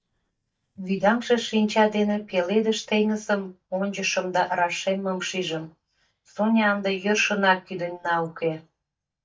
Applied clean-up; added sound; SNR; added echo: neural mask model DeepFilterNet 3.